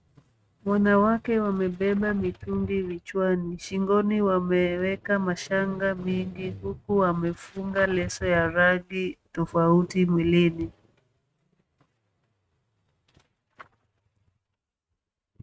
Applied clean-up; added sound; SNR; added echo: neural mask model RNNoise.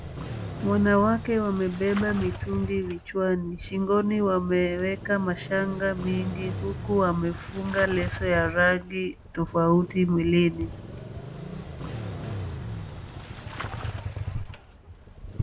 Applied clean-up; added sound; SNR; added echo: none; Engine starting / Motorcycle; 9 dB; none.